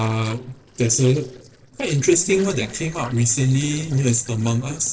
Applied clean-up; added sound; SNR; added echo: neural separator model SepFormer DNS4.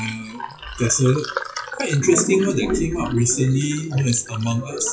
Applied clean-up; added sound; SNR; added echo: classical method WPE with log-MMSE.